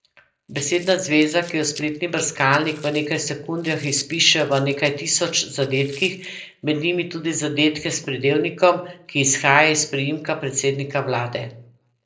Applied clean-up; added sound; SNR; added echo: neural separator model SepFormer DNS4.